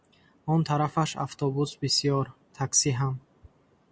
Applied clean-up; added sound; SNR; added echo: none; none; none; none.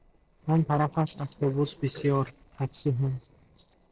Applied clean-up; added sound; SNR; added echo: neural separator model SepFormer DNS4.